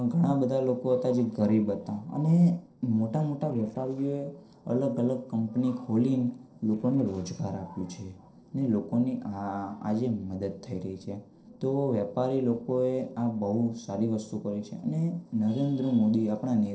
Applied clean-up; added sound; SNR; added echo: neural separator model SepFormer DNS4.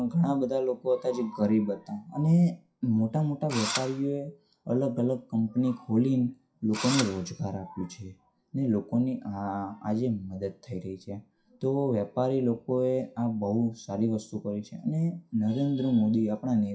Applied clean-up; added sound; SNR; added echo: classical method WPE with log-MMSE.